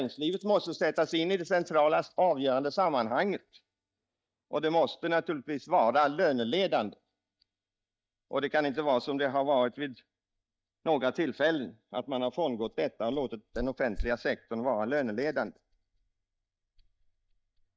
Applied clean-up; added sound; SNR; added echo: neural mask model DeepFilterNet 3.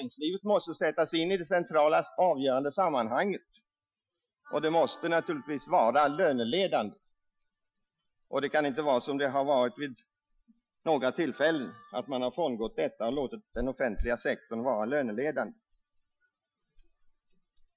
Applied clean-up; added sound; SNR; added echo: classical method Wiener filter.